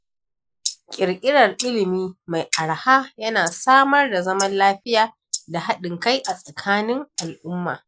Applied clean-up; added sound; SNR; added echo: neural mask model Resemble Enhance denoiser.